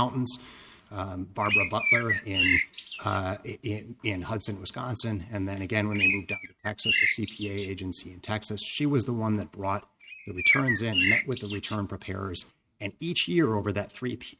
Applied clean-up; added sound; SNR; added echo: neural mask model RNNoise.